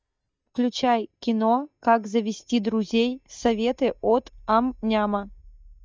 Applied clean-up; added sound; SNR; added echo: neural mask model DeepFilterNet 3.